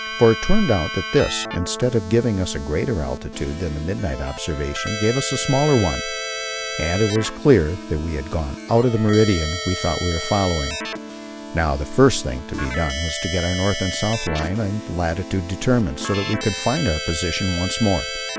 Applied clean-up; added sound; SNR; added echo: none; Keyboard (musical); 8 dB; none.